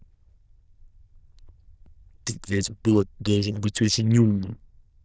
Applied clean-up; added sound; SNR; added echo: neural diffusion model UNIVERSE++.